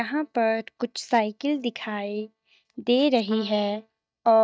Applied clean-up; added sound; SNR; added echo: neural mask model DeepFilterNet 3.